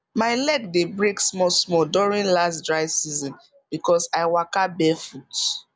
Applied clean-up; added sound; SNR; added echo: none; none; none; none.